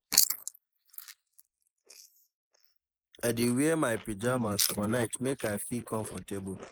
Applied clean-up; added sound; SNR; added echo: neural mask model Resemble Enhance denoiser.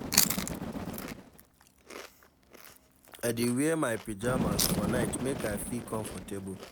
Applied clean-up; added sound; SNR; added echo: none; Chewing, mastication + Bird; 0 dB; none.